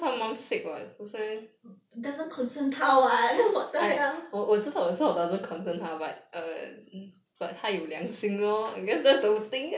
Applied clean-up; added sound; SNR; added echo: none; none; none; none.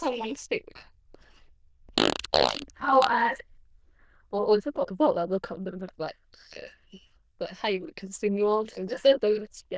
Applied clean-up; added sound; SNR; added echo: neural diffusion model UNIVERSE++.